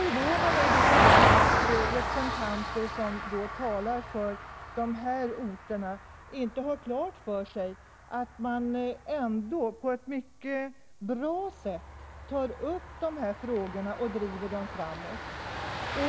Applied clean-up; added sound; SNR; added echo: none; Vehicle; -3 dB; none.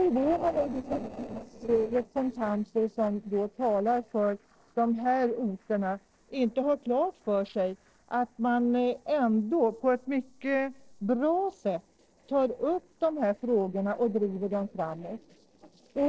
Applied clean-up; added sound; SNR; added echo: neural separator model SepFormer DNS4.